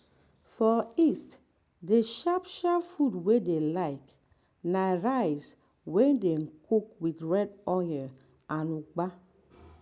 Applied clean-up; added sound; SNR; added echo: none; none; none; none.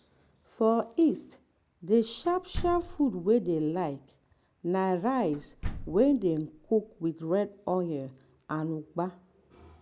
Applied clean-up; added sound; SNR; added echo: none; Slam; 11 dB; none.